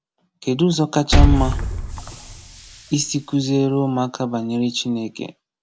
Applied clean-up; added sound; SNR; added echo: none; Liquid; -1 dB; none.